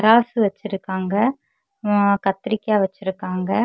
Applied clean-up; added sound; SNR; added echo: none; none; none; none.